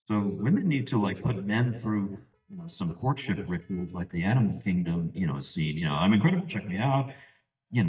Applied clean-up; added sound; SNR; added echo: neural mask model DeepFilterNet 3.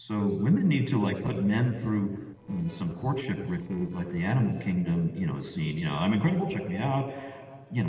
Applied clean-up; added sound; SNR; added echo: neural separator model SepFormer DNS4.